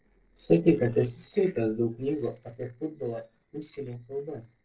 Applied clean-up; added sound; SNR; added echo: neural separator model SepFormer DNS4.